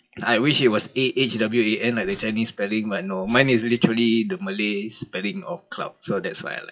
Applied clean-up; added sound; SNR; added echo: classical method WPE with log-MMSE.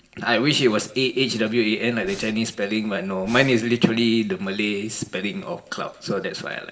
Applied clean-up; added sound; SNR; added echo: none; Breathing; 17 dB; reverberation time 0.8 s.